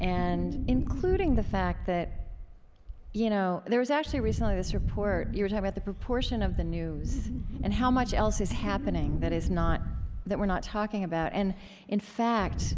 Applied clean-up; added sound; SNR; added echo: none; Wind; 2 dB; none.